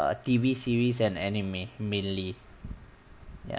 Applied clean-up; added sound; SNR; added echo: none; none; none; none.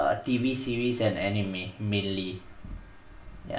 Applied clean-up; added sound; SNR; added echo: none; none; none; reverberation time 0.3 s.